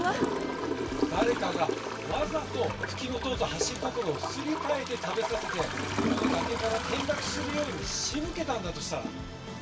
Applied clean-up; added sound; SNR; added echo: none; Toilet flush / Gurgling; 2 dB; none.